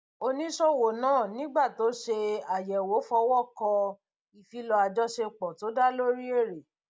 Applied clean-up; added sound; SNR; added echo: none; none; none; none.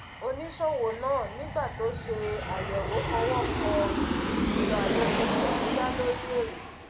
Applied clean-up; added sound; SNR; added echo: none; Aircraft; -2 dB; reverberation time 1.3 s.